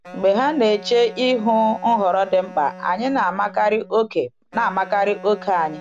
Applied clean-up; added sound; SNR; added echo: none; Wind instrument, woodwind instrument; 18 dB; none.